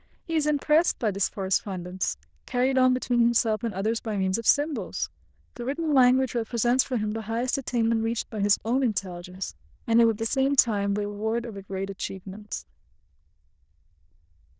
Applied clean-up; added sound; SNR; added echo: neural diffusion model UNIVERSE++.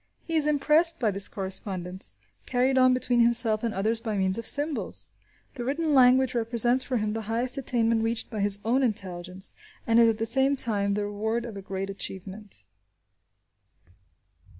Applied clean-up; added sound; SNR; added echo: none; none; none; none.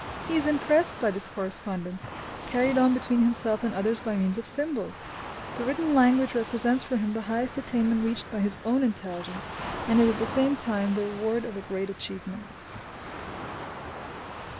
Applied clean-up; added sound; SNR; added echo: none; Waves, surf; 12 dB; none.